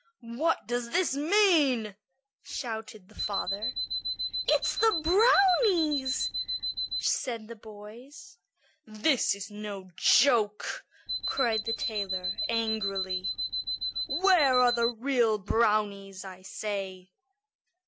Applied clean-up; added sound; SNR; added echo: none; Alarm; 3 dB; none.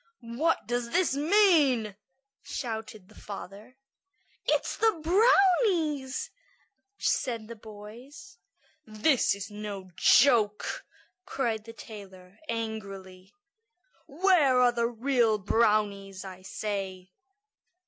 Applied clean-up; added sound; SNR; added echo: none; none; none; none.